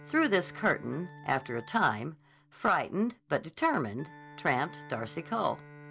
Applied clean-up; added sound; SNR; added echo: none; Wind instrument, woodwind instrument + Bowed string instrument; 19 dB; none.